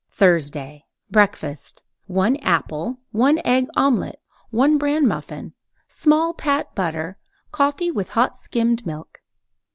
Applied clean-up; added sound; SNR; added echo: none; none; none; none.